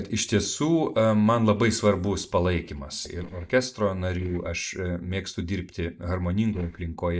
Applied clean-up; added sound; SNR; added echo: neural mask model DeepFilterNet 3.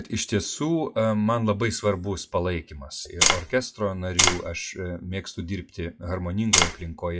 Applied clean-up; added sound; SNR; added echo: classical method WPE with log-MMSE.